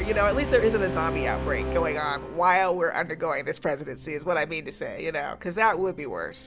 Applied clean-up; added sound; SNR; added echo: none; Brass instrument; 8 dB; none.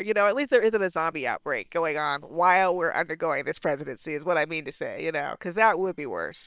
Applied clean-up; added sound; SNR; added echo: neural separator model SepFormer WHAM!.